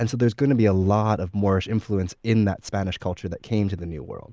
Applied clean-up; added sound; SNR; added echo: none; none; none; none.